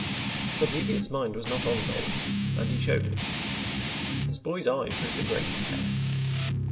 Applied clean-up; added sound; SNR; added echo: none; Guitar; -3 dB; reverberation time 2.1 s.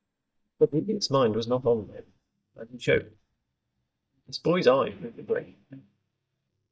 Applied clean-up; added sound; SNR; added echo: neural mask model DeepFilterNet 3.